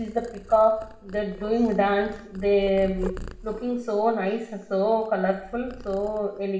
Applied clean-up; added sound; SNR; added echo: none; Purr; 16 dB; reverberation time 0.7 s.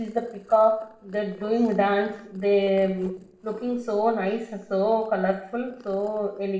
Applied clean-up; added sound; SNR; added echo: neural separator model SepFormer DNS4.